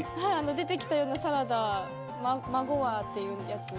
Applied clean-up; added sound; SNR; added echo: none; none; none; none.